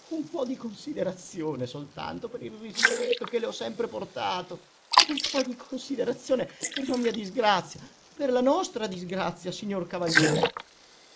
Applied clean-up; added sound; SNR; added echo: neural mask model Resemble Enhance denoiser.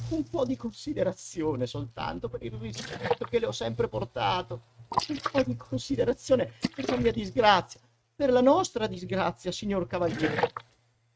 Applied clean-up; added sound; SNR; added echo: neural mask model RNNoise.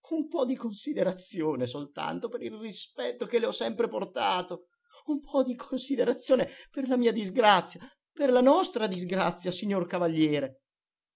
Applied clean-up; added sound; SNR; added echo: none; none; none; none.